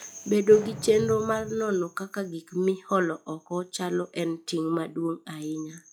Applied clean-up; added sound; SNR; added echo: classical method log-MMSE.